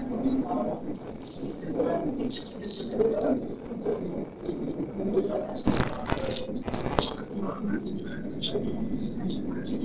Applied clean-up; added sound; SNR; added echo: neural separator model SepFormer DNS4.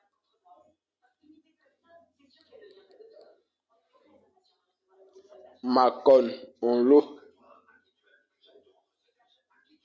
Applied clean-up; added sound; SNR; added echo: none; none; none; none.